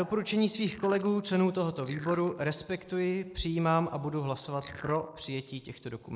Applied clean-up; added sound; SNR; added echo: neural mask model Resemble Enhance denoiser.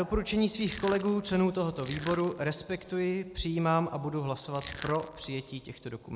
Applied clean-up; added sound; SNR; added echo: none; Crushing; 14 dB; none.